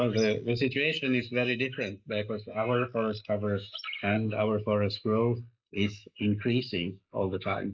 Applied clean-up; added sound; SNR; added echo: neural mask model Resemble Enhance denoiser.